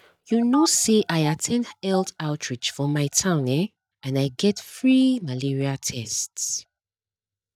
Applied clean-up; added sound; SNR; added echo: neural mask model DeepFilterNet 3.